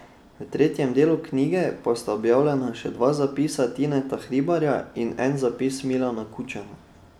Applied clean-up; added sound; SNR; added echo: none; none; none; none.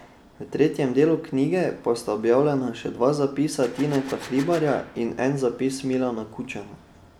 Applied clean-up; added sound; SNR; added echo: none; Gunshot, gunfire; 17 dB; none.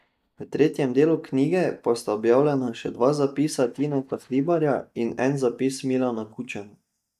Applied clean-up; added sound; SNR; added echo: neural mask model DeepFilterNet 3.